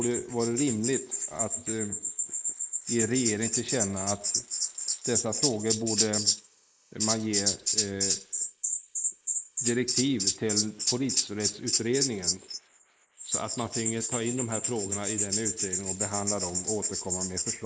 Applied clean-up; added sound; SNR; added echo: neural mask model Resemble Enhance denoiser.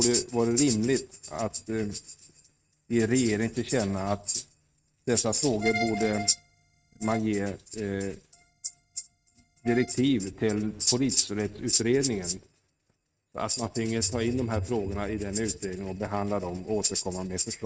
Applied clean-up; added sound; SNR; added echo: neural mask model RNNoise.